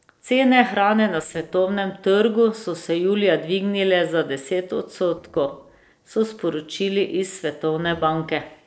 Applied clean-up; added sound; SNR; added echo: neural separator model SepFormer DNS4.